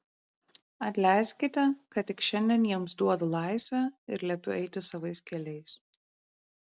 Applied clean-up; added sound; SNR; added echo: none; none; none; none.